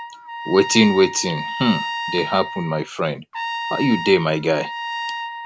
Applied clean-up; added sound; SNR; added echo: none; Trumpet; 8 dB; none.